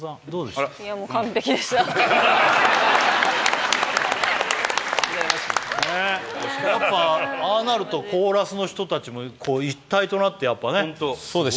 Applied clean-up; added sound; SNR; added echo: none; none; none; none.